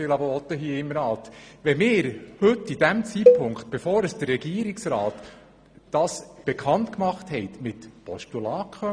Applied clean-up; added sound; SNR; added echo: none; Cowbell; -3 dB; none.